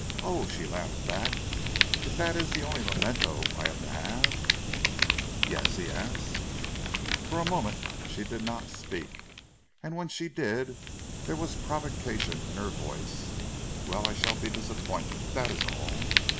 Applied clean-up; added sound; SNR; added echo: none; Fire; -4 dB; none.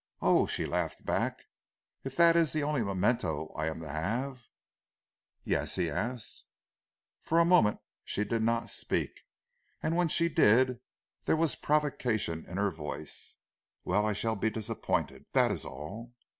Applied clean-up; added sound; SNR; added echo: none; none; none; none.